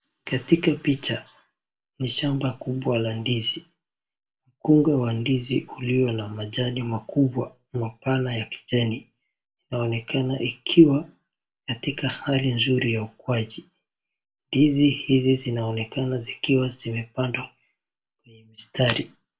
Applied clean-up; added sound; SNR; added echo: none; none; none; reverberation time 0.2 s.